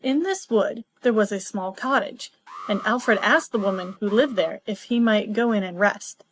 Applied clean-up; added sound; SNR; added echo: neural mask model RNNoise.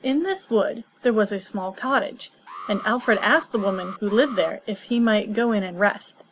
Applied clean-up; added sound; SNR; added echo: none; Alarm; 16 dB; none.